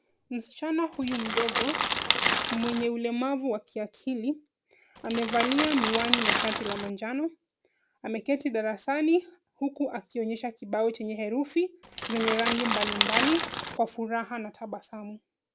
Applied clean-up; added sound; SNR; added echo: none; Crackle; -1 dB; none.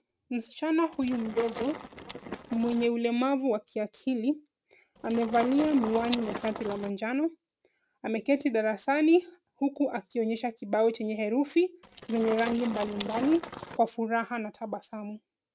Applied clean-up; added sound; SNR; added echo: neural mask model RNNoise.